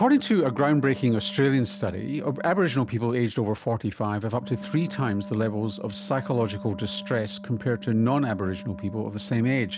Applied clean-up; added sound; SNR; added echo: none; Wind instrument, woodwind instrument; 15 dB; none.